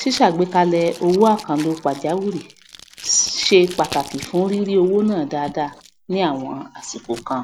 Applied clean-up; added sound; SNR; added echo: none; Packing tape, duct tape; 20 dB; none.